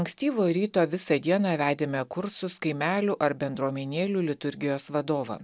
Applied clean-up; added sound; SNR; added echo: none; none; none; none.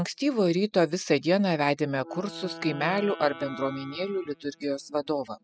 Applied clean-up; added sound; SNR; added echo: classical method spectral subtraction.